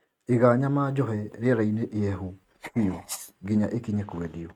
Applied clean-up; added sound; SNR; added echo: neural mask model RNNoise.